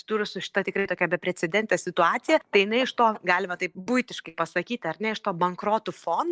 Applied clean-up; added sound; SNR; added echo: neural mask model Resemble Enhance denoiser.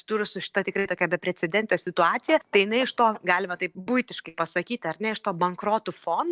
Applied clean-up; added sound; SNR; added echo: none; Chicken, rooster; 18 dB; none.